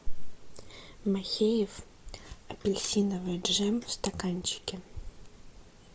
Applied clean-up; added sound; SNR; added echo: none; none; none; none.